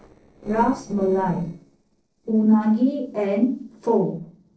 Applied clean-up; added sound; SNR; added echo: neural separator model SepFormer DNS4.